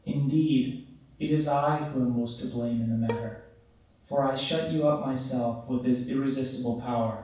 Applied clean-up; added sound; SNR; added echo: none; Bowed string instrument; 13 dB; reverberation time 0.7 s.